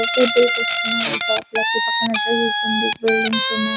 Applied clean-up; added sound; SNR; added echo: none; Guitar; -1 dB; none.